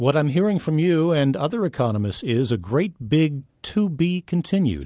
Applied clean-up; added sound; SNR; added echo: none; none; none; none.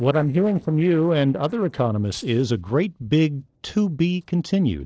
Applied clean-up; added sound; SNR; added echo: neural separator model SepFormer DNS4.